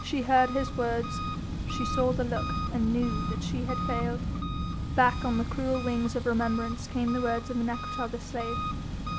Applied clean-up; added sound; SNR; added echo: none; Engine + Wind; 2 dB; none.